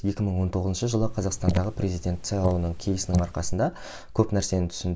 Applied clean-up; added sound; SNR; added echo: neural mask model Resemble Enhance denoiser.